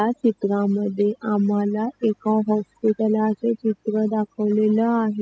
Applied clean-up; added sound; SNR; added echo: classical method spectral subtraction.